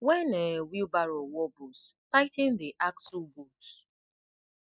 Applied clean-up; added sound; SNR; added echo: neural mask model DeepFilterNet 3.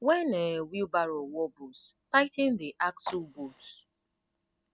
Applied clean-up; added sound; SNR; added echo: none; Fire; 20 dB; none.